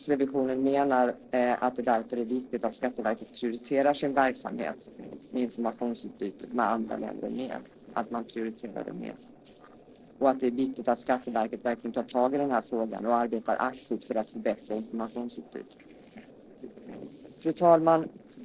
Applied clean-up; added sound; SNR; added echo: neural separator model SepFormer DNS4.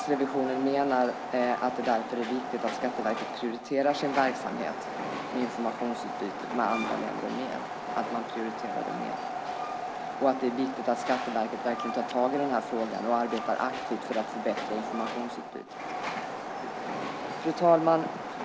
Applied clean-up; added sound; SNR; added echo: none; Train; 5 dB; none.